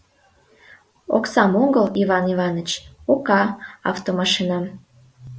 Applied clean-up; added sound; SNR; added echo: none; none; none; none.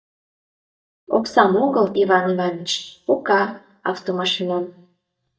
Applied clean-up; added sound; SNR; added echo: neural mask model DeepFilterNet 3.